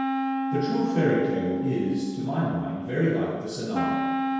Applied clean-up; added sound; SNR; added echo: none; Wind instrument, woodwind instrument; 2 dB; reverberation time 1.2 s.